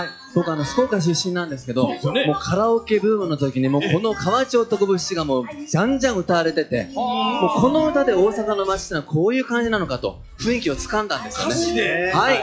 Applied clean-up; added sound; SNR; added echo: classical method log-MMSE.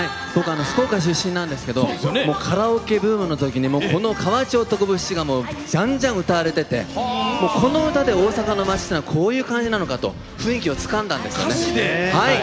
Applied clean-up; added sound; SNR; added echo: none; Wind; 16 dB; none.